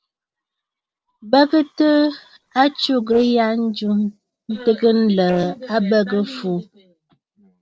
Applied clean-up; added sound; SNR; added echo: neural separator model SepFormer DNS4.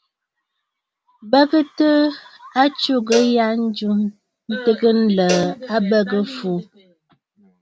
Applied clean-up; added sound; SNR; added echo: none; Cowbell; 13 dB; none.